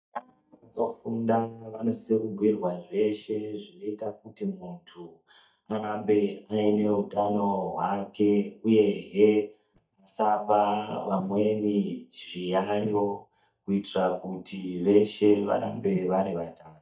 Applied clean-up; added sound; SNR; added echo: neural mask model DeepFilterNet 3.